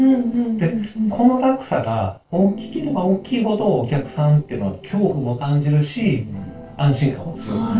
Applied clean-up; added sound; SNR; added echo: neural separator model SepFormer DNS4.